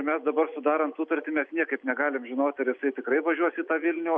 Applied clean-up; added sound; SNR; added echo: none; none; none; none.